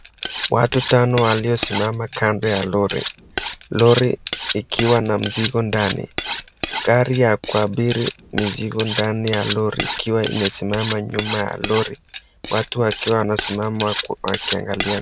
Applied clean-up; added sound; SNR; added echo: none; Cutlery, silverware; 9 dB; none.